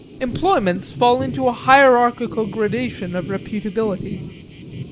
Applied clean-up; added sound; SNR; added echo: none; Thunder; 12 dB; none.